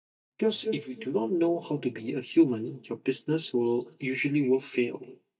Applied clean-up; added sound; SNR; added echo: neural mask model DeepFilterNet 3.